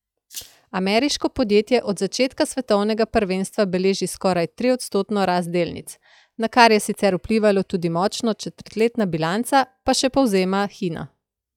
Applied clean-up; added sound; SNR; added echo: classical method log-MMSE.